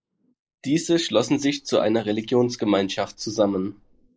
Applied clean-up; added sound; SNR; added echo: neural mask model Resemble Enhance denoiser.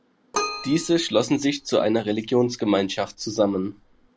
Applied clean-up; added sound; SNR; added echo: none; Keyboard (musical); 13 dB; none.